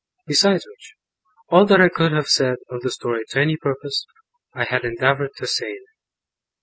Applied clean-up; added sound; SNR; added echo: none; none; none; none.